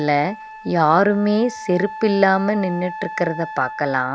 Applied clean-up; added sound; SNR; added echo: none; Wind instrument, woodwind instrument; 14 dB; none.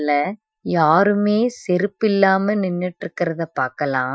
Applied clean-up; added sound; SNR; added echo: classical method Wiener filter.